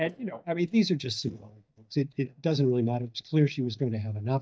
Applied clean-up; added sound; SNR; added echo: neural mask model DeepFilterNet 3.